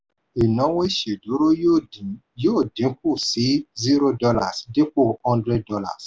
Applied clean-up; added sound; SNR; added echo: none; none; none; none.